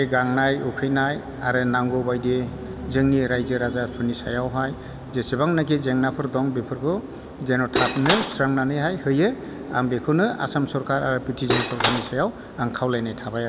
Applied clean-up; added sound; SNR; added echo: none; Cutlery, silverware / Dishes, pots, and pans; 1 dB; none.